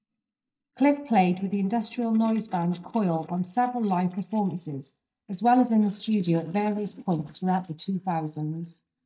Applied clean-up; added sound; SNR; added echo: neural mask model DeepFilterNet 3.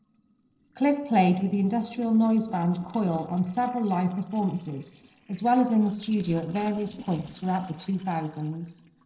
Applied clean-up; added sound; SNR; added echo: neural separator model SepFormer DNS4.